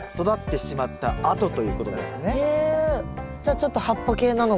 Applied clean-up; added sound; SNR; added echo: none; Piano; 12 dB; none.